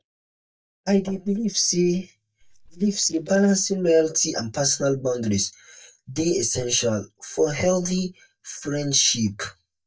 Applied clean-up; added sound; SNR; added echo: neural mask model DeepFilterNet 3.